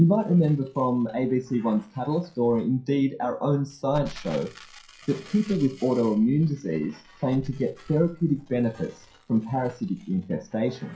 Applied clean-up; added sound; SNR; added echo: classical method WPE with log-MMSE.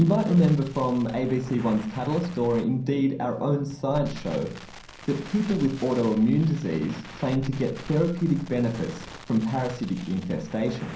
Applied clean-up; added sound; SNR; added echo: none; Crackle; 18 dB; reverberation time 0.6 s.